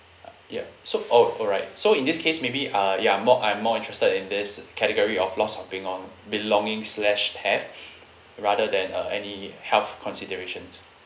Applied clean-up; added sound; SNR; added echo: none; none; none; none.